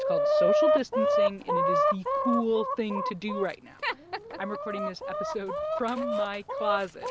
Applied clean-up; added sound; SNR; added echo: none; Chicken, rooster; -4 dB; none.